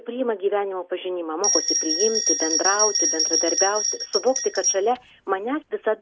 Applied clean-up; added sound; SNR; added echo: none; Bell; -2 dB; none.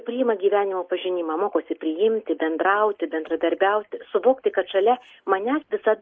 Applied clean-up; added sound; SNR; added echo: neural mask model Resemble Enhance denoiser.